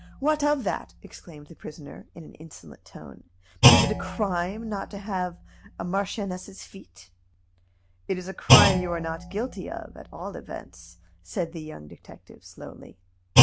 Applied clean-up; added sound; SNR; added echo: none; Thump, thud; -3 dB; none.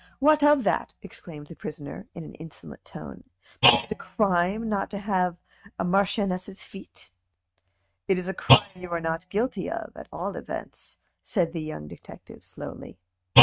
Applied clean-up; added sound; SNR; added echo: neural mask model RNNoise.